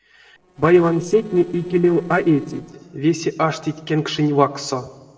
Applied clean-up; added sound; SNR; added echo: neural separator model SepFormer DNS4.